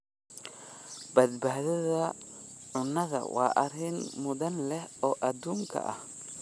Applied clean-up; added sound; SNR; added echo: none; none; none; none.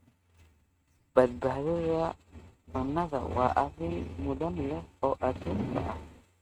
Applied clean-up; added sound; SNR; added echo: neural mask model RNNoise.